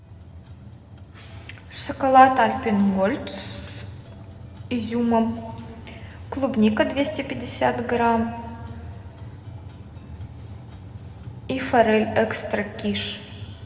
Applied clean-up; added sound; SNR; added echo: none; none; none; reverberation time 1.8 s.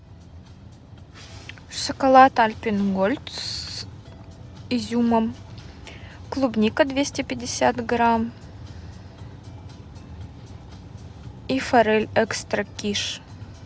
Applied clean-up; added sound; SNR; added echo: none; none; none; none.